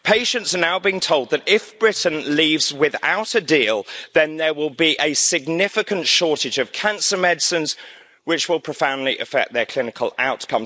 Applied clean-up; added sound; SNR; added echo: neural mask model Resemble Enhance denoiser.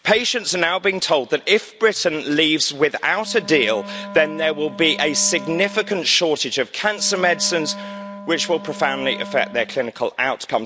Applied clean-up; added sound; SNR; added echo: none; Wind instrument, woodwind instrument; 15 dB; none.